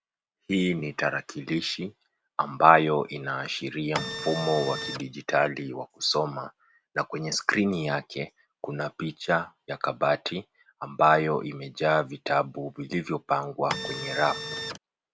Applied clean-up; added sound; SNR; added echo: none; Printer; 6 dB; none.